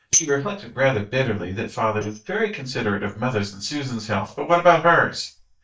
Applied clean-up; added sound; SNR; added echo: neural mask model DeepFilterNet 3.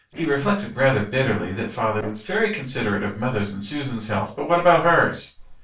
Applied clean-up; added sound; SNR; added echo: neural separator model SepFormer DNS4.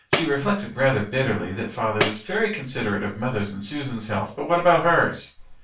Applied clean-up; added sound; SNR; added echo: none; Tambourine; 1 dB; reverberation time 0.3 s.